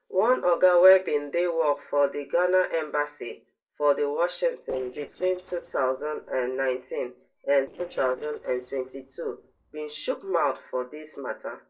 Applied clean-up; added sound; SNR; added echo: neural separator model SepFormer DNS4.